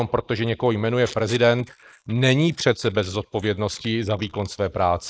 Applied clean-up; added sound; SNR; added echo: neural mask model Resemble Enhance denoiser.